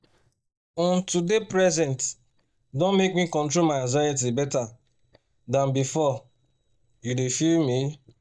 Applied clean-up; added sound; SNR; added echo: neural mask model DeepFilterNet 3.